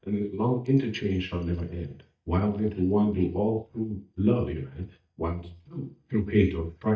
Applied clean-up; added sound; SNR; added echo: neural mask model DeepFilterNet 3.